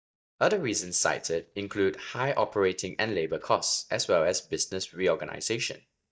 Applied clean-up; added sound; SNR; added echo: neural mask model DeepFilterNet 3.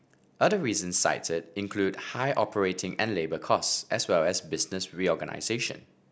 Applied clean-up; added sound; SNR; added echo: none; none; none; none.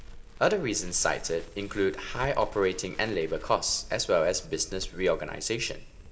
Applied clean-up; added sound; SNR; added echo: none; Crackle; 13 dB; reverberation time 0.5 s.